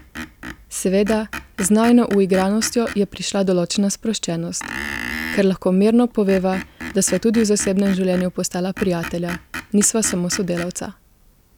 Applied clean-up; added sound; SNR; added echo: none; Screech; 14 dB; none.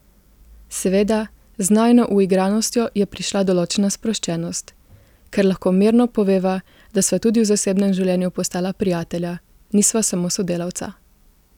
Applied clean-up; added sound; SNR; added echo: none; none; none; none.